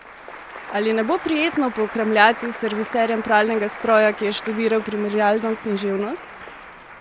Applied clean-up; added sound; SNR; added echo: none; Applause; 13 dB; none.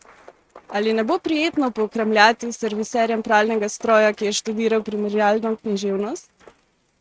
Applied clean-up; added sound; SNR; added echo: neural mask model RNNoise.